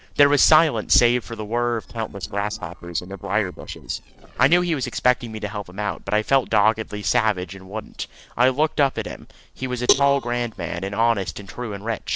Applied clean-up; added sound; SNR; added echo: neural separator model SepFormer DNS4.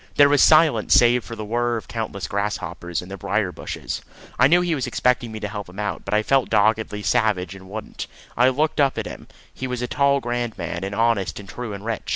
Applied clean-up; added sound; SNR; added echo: none; none; none; none.